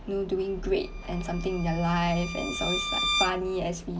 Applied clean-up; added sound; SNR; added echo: none; Bowed string instrument; 5 dB; none.